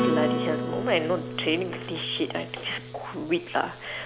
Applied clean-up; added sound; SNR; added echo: none; Acoustic guitar; 3 dB; none.